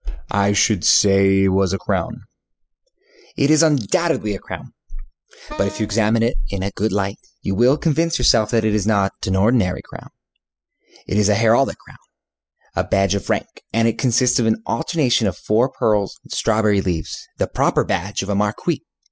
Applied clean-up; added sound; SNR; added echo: classical method spectral subtraction.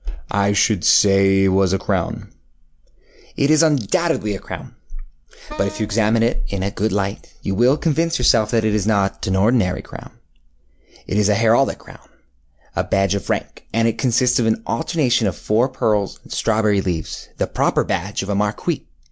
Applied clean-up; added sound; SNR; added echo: none; Wind instrument, woodwind instrument; 17 dB; none.